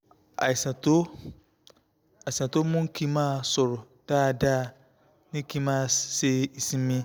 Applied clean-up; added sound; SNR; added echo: none; none; none; none.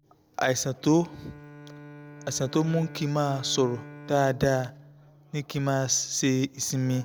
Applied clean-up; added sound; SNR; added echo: none; Bowed string instrument; 18 dB; none.